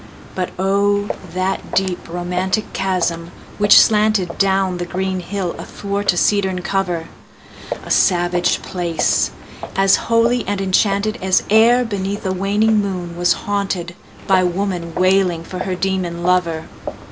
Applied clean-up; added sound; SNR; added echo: none; Walk, footsteps; 13 dB; none.